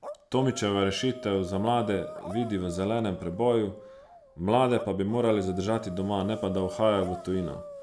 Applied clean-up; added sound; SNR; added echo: none; Dog; 14 dB; none.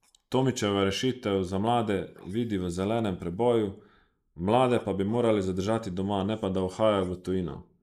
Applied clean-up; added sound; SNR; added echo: neural mask model Resemble Enhance denoiser.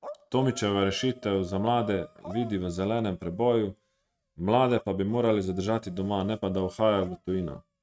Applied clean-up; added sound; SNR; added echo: neural mask model RNNoise.